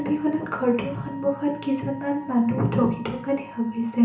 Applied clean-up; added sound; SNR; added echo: none; Wind instrument, woodwind instrument; 19 dB; reverberation time 0.8 s.